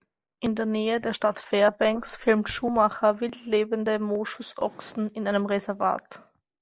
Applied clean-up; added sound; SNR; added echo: neural mask model Resemble Enhance denoiser.